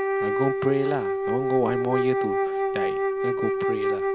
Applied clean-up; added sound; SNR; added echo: none; Wind instrument, woodwind instrument; -4 dB; none.